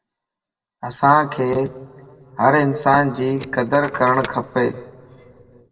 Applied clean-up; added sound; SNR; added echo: neural separator model SepFormer DNS4.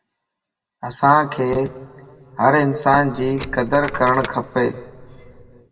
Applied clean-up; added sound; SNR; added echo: none; Coin (dropping); 15 dB; reverberation time 1.4 s.